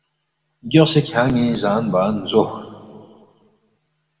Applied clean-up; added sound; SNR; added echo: none; none; none; reverberation time 1.7 s.